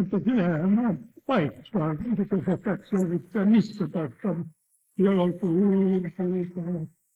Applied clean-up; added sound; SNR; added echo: neural mask model Resemble Enhance denoiser.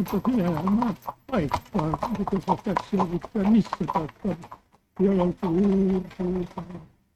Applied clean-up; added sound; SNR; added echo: neural mask model RNNoise.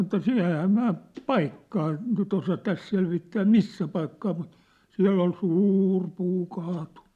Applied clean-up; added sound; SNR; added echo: none; none; none; none.